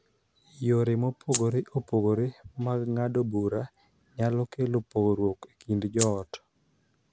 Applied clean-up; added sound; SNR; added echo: none; Rattle (instrument); 4 dB; none.